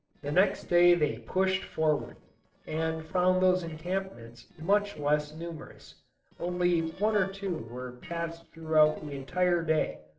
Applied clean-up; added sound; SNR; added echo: neural separator model SepFormer DNS4.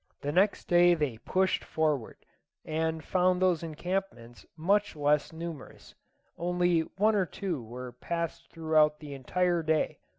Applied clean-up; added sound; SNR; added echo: none; none; none; none.